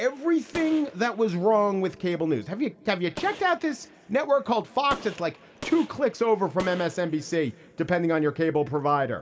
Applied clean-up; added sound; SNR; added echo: none; Gunshot, gunfire; 20 dB; reverberation time 2.1 s.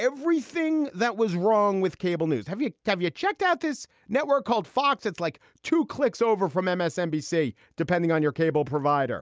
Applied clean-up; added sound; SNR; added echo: none; none; none; none.